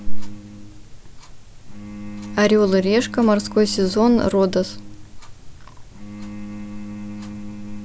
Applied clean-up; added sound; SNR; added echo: none; Bowed string instrument; 15 dB; none.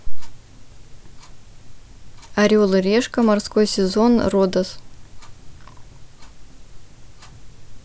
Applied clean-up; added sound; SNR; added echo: none; none; none; none.